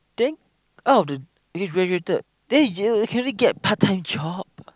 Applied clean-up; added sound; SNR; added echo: none; none; none; none.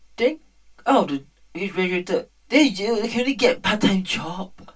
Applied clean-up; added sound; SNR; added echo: none; none; none; reverberation time 0.1 s.